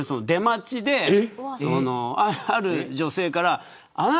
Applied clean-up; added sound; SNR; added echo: none; none; none; none.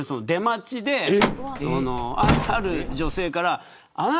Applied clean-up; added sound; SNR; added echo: none; Truck; 1 dB; none.